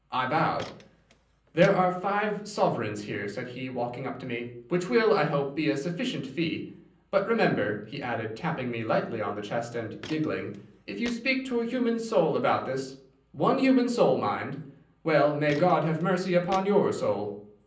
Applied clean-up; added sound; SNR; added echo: none; Walk, footsteps; 20 dB; reverberation time 0.6 s.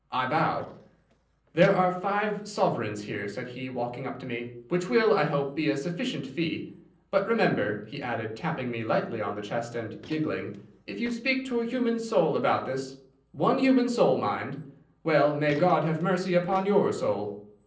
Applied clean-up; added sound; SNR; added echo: neural separator model SepFormer DNS4.